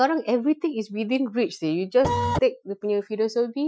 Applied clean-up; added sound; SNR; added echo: classical method Wiener filter.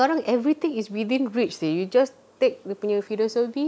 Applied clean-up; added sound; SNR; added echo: none; none; none; none.